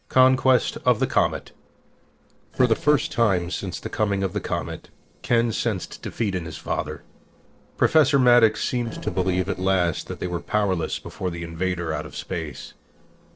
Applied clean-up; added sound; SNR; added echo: neural separator model SepFormer DNS4.